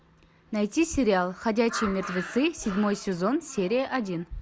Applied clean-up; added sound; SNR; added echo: none; none; none; none.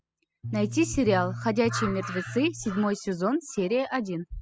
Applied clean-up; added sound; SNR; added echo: classical method spectral subtraction.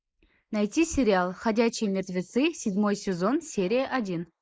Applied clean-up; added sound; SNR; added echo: neural mask model Resemble Enhance denoiser.